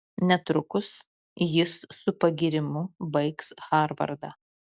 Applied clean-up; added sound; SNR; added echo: none; none; none; none.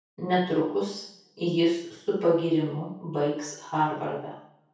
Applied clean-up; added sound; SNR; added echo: none; none; none; reverberation time 0.6 s.